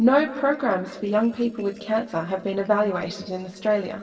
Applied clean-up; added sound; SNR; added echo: neural separator model SepFormer DNS4.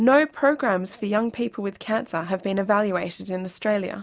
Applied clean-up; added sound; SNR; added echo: none; none; none; none.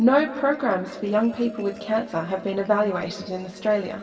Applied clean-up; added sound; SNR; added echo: none; Marimba, xylophone; 20 dB; reverberation time 2.1 s.